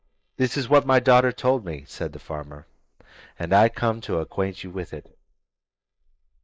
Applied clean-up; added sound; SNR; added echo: neural mask model Resemble Enhance denoiser.